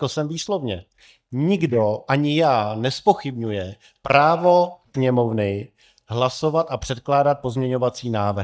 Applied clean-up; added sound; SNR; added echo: neural mask model DeepFilterNet 3.